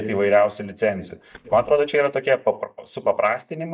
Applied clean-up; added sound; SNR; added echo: neural mask model DeepFilterNet 3.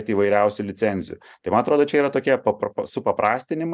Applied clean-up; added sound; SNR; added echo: none; none; none; none.